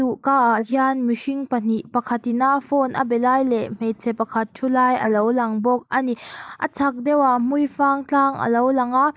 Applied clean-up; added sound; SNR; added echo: neural mask model Resemble Enhance denoiser.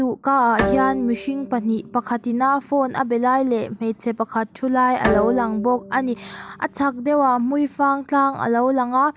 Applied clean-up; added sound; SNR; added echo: none; Bowed string instrument; 10 dB; none.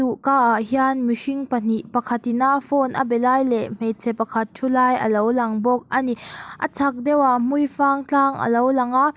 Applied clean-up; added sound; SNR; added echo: none; none; none; none.